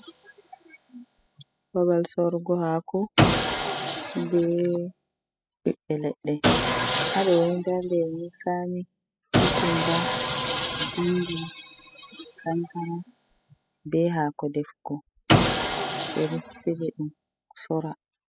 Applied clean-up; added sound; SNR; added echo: classical method spectral subtraction.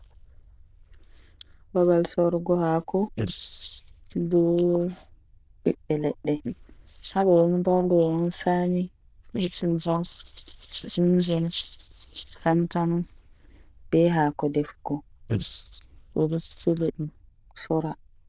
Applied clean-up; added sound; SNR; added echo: neural diffusion model UNIVERSE++.